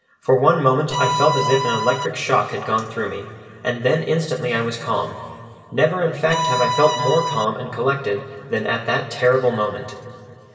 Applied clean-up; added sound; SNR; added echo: none; Bowed string instrument; 2 dB; reverberation time 2.7 s.